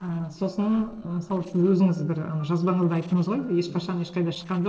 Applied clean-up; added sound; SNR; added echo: neural separator model SepFormer DNS4.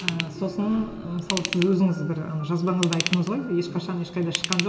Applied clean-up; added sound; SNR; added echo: none; Ratchet, pawl / Tools; 8 dB; reverberation time 1.6 s.